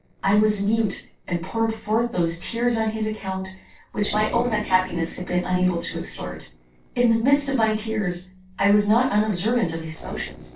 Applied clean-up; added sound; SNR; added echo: neural separator model SepFormer DNS4.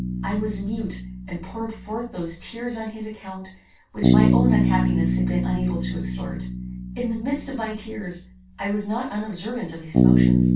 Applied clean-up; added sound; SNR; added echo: none; Bass guitar; -5 dB; reverberation time 0.2 s.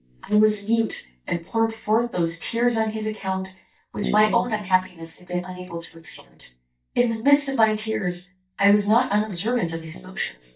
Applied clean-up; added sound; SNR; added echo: neural mask model DeepFilterNet 3.